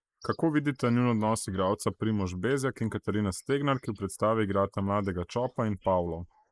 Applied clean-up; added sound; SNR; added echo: neural mask model Resemble Enhance denoiser.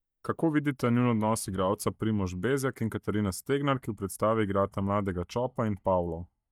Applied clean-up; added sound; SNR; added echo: neural mask model DeepFilterNet 3.